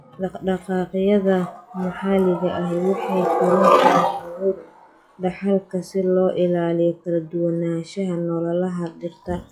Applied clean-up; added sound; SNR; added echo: classical method log-MMSE.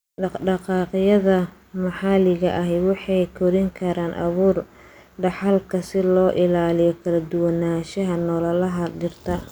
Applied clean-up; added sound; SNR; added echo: none; none; none; none.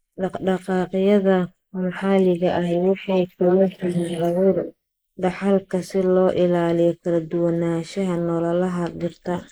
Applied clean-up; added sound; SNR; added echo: neural mask model Resemble Enhance denoiser.